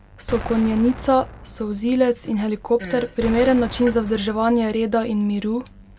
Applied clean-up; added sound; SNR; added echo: none; Explosion + Fart; 15 dB; none.